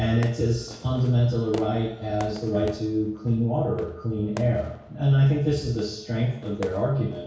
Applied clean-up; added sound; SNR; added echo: none; Fireworks; 19 dB; reverberation time 0.6 s.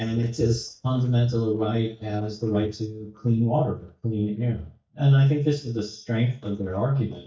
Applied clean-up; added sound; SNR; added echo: neural mask model DeepFilterNet 3.